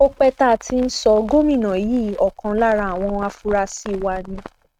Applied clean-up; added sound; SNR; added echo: neural mask model RNNoise.